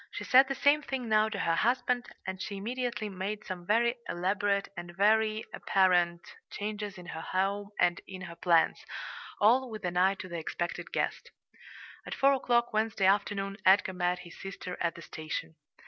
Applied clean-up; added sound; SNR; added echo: none; none; none; none.